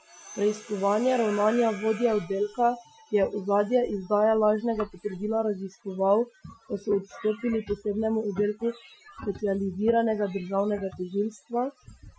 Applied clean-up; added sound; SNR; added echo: classical method Wiener filter.